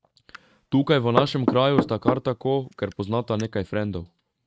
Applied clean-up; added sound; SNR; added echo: neural mask model RNNoise.